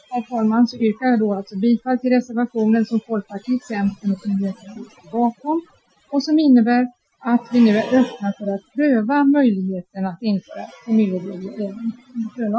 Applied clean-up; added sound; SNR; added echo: classical method Wiener filter.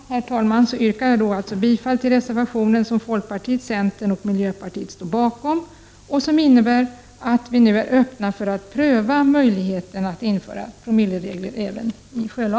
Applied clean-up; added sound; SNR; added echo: none; none; none; none.